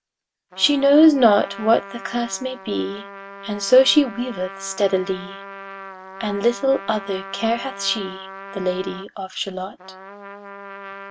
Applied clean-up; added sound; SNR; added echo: none; Trumpet; 15 dB; none.